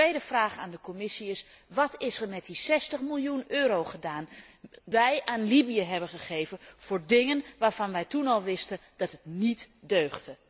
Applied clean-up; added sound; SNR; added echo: none; none; none; none.